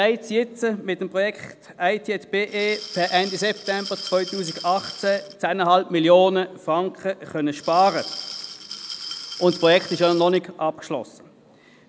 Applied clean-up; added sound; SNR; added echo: none; Glass; 13 dB; none.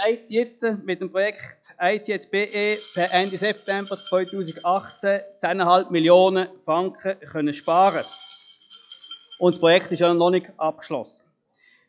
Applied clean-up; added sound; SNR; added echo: classical method log-MMSE.